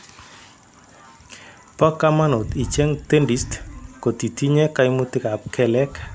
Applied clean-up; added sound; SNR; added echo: none; Bicycle; 16 dB; none.